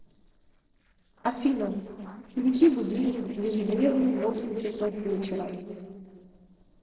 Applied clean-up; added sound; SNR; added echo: neural separator model SepFormer DNS4.